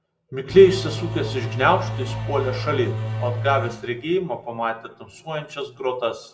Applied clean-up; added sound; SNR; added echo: none; Engine / Domestic sounds, home sounds; 5 dB; reverberation time 2.4 s.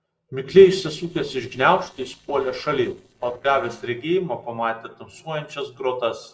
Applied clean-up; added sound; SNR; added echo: neural separator model SepFormer DNS4.